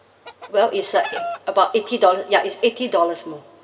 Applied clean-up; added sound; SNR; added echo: none; Chicken, rooster; 12 dB; reverberation time 1.3 s.